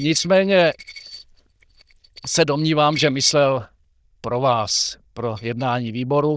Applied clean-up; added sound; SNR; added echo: neural diffusion model UNIVERSE++.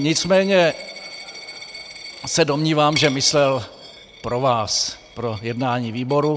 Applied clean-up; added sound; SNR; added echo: none; Coin (dropping); 16 dB; none.